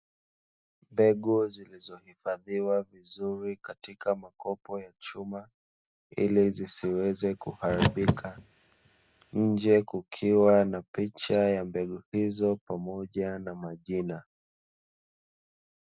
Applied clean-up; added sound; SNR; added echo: none; Car; 3 dB; none.